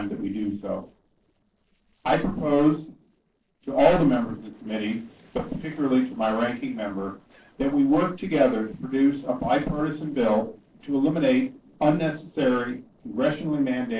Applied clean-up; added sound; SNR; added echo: neural separator model SepFormer DNS4.